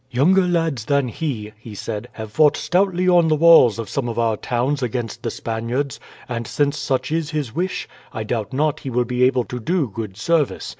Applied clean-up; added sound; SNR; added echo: none; none; none; none.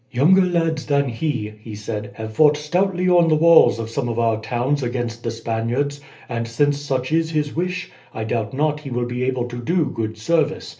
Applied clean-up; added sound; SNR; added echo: none; none; none; reverberation time 0.3 s.